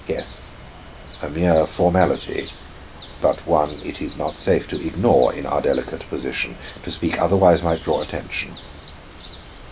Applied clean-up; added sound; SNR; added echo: none; Bird; 17 dB; none.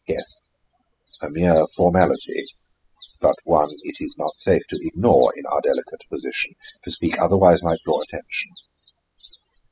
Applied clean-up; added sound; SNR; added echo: classical method spectral subtraction.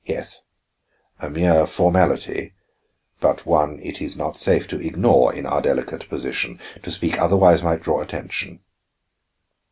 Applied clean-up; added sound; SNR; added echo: none; none; none; none.